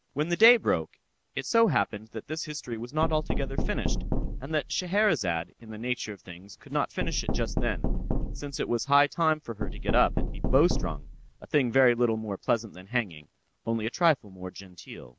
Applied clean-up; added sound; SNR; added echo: none; Knock; 1 dB; none.